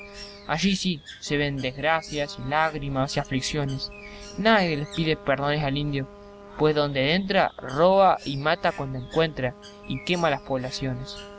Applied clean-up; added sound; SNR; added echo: none; Bird + Trumpet; 19 dB; none.